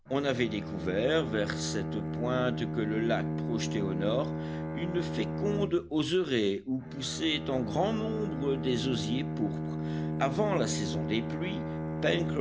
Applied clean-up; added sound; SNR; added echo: none; Bowed string instrument; 3 dB; none.